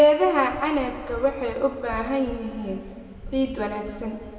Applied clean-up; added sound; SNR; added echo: none; Waves, surf; 17 dB; reverberation time 1.9 s.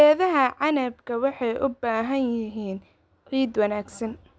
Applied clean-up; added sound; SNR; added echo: none; none; none; none.